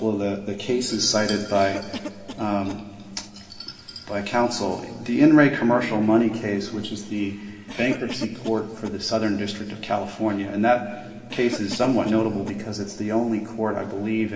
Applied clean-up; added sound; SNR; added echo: none; Cough; 16 dB; reverberation time 2.3 s.